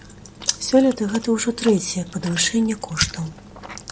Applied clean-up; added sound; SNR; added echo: none; Chewing, mastication; 11 dB; none.